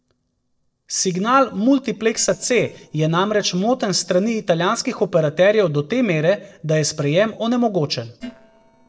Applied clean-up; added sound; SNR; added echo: neural separator model SepFormer DNS4.